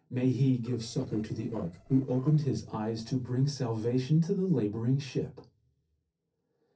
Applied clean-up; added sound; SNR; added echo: neural separator model SepFormer DNS4.